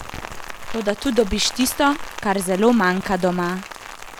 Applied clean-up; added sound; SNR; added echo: none; Rain; 12 dB; none.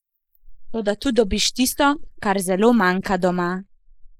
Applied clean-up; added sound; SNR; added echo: neural mask model Resemble Enhance denoiser.